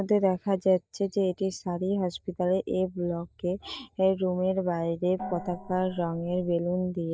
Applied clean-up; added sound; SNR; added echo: neural mask model DeepFilterNet 3.